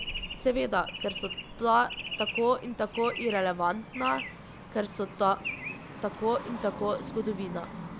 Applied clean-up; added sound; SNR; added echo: none; Traffic noise, roadway noise / Bird; 9 dB; none.